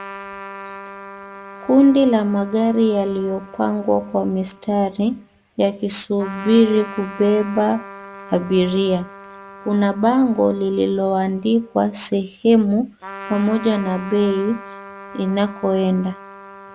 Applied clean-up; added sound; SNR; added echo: none; Trumpet; 17 dB; none.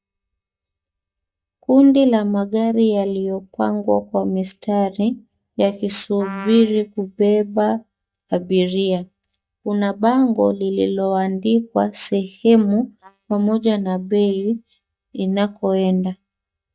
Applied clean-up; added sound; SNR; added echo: neural mask model DeepFilterNet 3.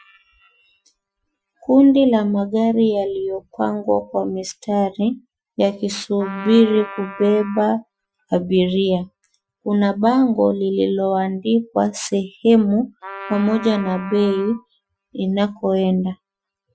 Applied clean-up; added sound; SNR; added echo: classical method Wiener filter.